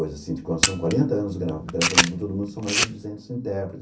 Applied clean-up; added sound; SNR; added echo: none; Camera; -1 dB; reverberation time 0.3 s.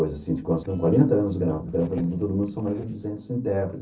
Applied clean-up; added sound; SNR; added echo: neural separator model SepFormer DNS4.